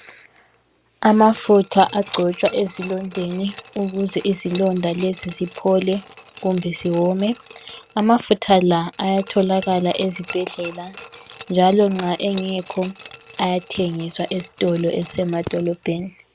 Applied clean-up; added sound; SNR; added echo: none; Glass; 17 dB; none.